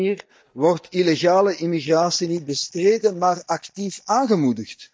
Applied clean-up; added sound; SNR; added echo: neural mask model DeepFilterNet 3.